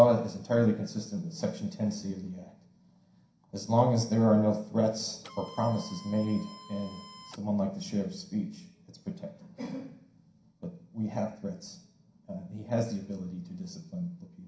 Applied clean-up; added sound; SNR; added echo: none; Printer; 17 dB; reverberation time 0.5 s.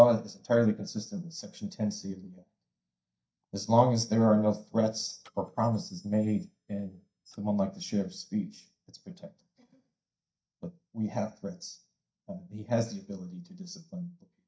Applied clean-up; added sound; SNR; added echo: neural mask model DeepFilterNet 3.